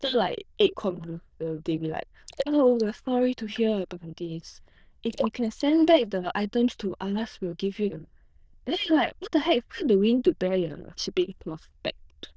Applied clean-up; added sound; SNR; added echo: neural diffusion model UNIVERSE++.